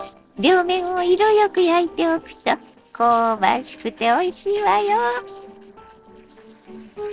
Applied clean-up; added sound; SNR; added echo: neural separator model SepFormer DNS4.